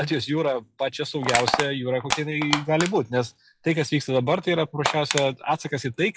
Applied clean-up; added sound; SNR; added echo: classical method log-MMSE.